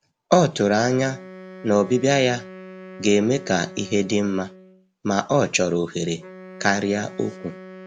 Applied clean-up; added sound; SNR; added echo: none; Wind instrument, woodwind instrument; 19 dB; none.